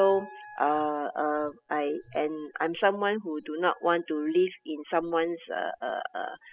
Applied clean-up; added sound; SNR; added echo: classical method spectral subtraction.